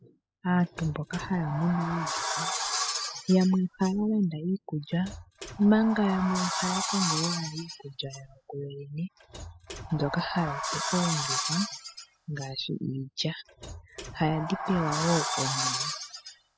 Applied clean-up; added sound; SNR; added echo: classical method spectral subtraction.